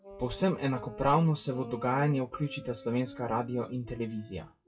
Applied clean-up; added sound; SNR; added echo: classical method WPE with log-MMSE.